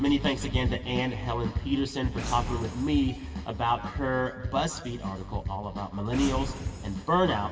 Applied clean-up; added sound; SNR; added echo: none; Boom; 13 dB; reverberation time 1.4 s.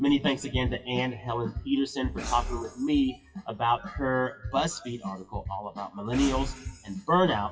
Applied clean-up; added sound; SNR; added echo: classical method WPE with log-MMSE.